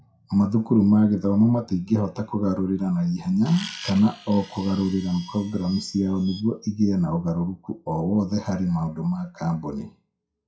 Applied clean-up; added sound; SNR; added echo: classical method WPE with log-MMSE.